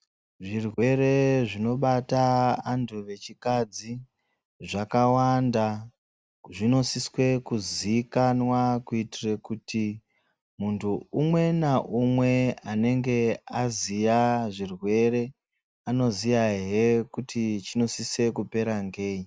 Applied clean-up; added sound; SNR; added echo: none; none; none; none.